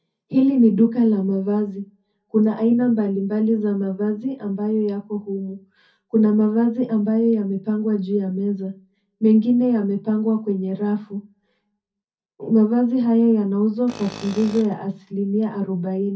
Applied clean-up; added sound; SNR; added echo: none; Tools; 18 dB; reverberation time 0.3 s.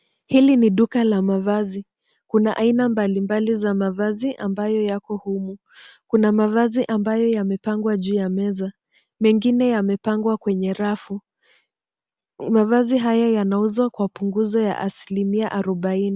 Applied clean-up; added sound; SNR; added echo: none; none; none; none.